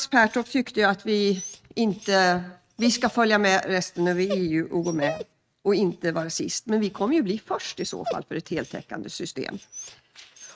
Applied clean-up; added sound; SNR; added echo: neural mask model RNNoise.